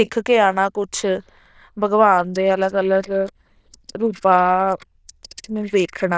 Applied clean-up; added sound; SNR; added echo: neural diffusion model UNIVERSE++.